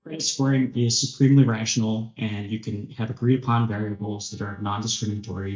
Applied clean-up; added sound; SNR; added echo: neural mask model DeepFilterNet 3.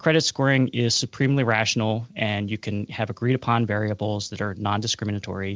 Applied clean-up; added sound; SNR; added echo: none; none; none; none.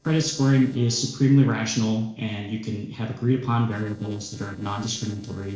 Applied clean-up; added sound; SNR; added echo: neural separator model SepFormer DNS4.